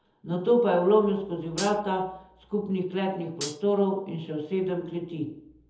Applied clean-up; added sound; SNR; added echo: none; Hi-hat; 10 dB; reverberation time 0.7 s.